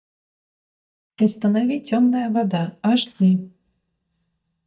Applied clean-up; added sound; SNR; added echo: neural mask model DeepFilterNet 3.